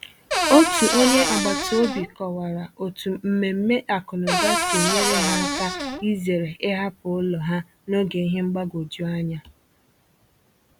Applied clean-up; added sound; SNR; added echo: none; Cupboard open or close / Door; -1 dB; none.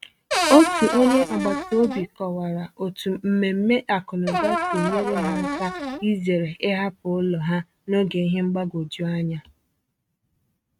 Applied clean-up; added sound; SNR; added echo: neural mask model RNNoise.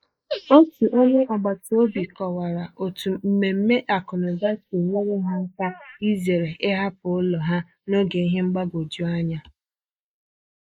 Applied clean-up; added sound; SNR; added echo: neural mask model Resemble Enhance denoiser.